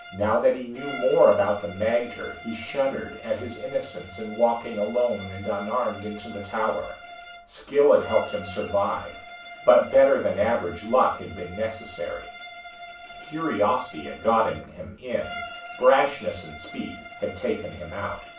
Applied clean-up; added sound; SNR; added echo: none; Bowed string instrument; 16 dB; reverberation time 0.3 s.